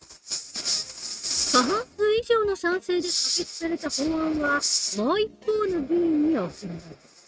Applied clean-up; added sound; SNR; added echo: neural mask model RNNoise.